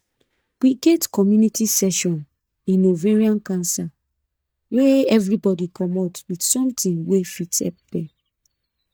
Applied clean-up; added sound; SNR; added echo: neural mask model DeepFilterNet 3.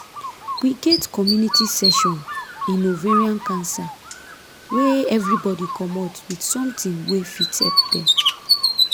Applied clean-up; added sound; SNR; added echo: none; Bird; 0 dB; none.